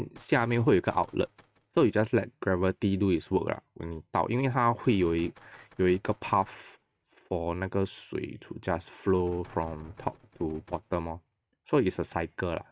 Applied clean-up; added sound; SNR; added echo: neural mask model RNNoise.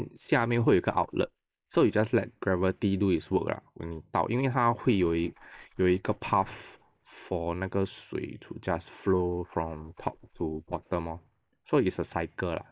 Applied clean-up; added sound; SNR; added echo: neural mask model Resemble Enhance denoiser.